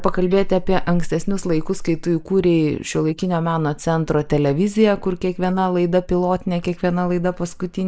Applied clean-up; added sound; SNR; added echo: neural mask model Resemble Enhance denoiser.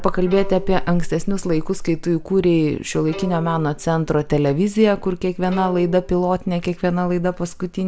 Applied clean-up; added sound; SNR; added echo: none; Bowed string instrument; 19 dB; none.